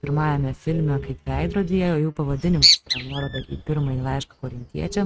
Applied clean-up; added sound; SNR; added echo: neural mask model RNNoise.